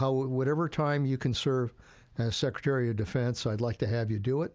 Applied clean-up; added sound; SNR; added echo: none; none; none; none.